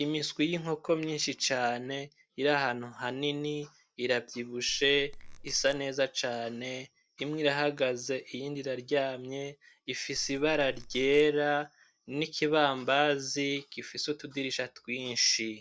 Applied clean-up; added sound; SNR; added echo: none; Squeak / Tools; 14 dB; none.